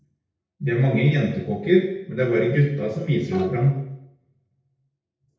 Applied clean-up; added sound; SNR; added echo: neural separator model SepFormer DNS4.